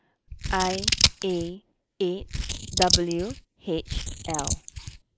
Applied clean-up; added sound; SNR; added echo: neural mask model Resemble Enhance denoiser.